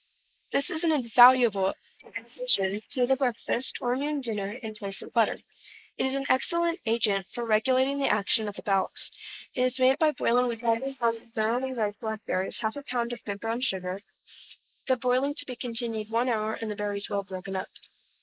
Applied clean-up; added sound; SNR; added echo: neural mask model Resemble Enhance denoiser.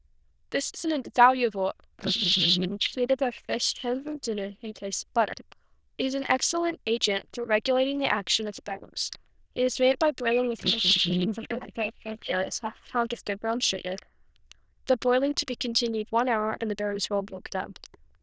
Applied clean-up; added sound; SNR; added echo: neural diffusion model UNIVERSE++.